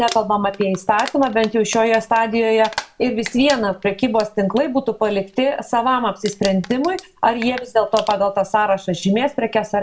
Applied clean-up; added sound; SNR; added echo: none; Crumpling, crinkling; 18 dB; reverberation time 0.3 s.